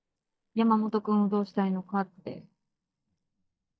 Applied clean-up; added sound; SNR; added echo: neural mask model DeepFilterNet 3.